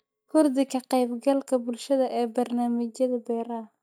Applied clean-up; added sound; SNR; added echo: neural mask model DeepFilterNet 3.